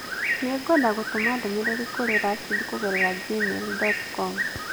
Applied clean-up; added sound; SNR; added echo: none; Bird; 1 dB; none.